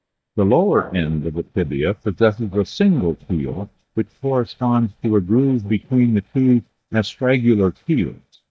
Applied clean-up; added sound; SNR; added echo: neural mask model DeepFilterNet 3.